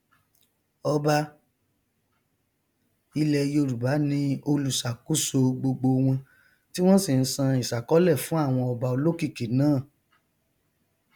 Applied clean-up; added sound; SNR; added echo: none; none; none; none.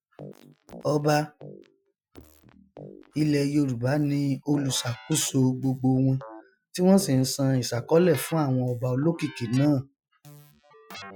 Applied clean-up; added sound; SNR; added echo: classical method Wiener filter.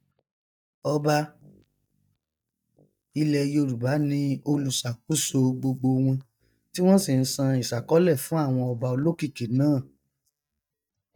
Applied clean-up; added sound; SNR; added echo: neural mask model DeepFilterNet 3.